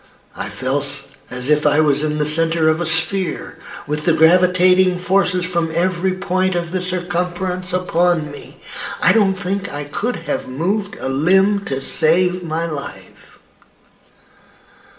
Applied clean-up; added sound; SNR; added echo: none; none; none; reverberation time 0.7 s.